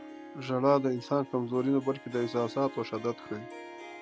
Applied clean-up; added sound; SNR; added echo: none; Harp; 16 dB; none.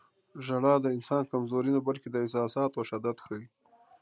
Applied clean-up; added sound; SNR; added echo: none; none; none; none.